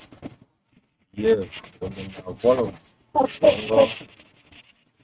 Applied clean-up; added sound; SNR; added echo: neural mask model RNNoise.